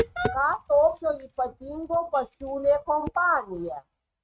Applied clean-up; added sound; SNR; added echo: neural mask model RNNoise.